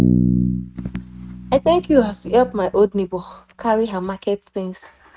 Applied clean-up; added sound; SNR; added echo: neural mask model RNNoise.